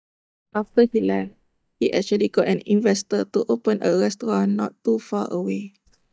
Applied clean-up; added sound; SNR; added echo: neural mask model DeepFilterNet 3.